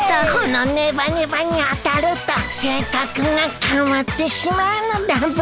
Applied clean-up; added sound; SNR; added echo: none; Piano; 19 dB; none.